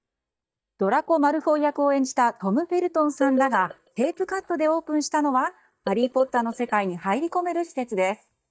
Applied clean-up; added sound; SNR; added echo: neural mask model DeepFilterNet 3.